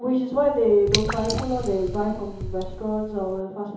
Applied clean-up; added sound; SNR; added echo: none; Drip / Water; 7 dB; reverberation time 2.8 s.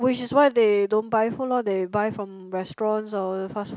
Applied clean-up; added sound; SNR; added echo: none; none; none; none.